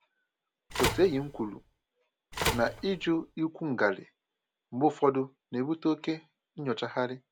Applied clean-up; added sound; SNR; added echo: none; Telephone; 4 dB; none.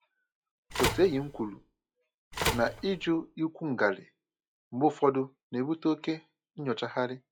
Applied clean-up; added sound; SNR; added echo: classical method log-MMSE.